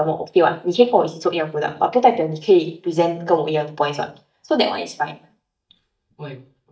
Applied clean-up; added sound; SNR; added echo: neural mask model DeepFilterNet 3.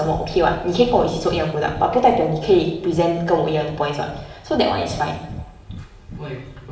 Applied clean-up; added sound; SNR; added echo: none; Breathing; 17 dB; reverberation time 1.1 s.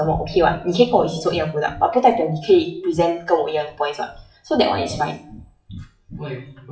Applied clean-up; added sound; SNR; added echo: classical method WPE with log-MMSE.